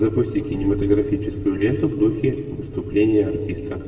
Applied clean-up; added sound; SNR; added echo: none; Telephone; 16 dB; reverberation time 1.4 s.